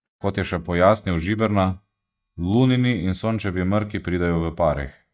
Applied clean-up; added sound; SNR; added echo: neural mask model DeepFilterNet 3.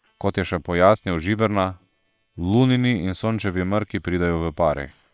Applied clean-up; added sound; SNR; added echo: neural separator model SepFormer WHAM!.